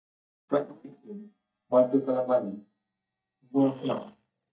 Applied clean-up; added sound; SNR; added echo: neural mask model DeepFilterNet 3.